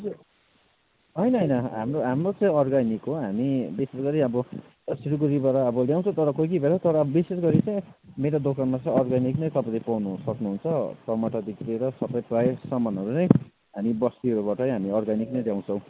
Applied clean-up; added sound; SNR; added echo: none; none; none; none.